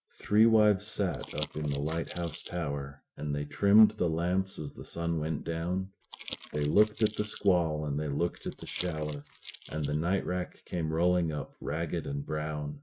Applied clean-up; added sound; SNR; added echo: neural mask model RNNoise.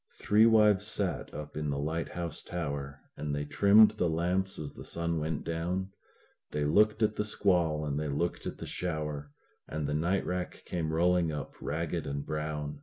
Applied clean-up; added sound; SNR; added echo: none; none; none; none.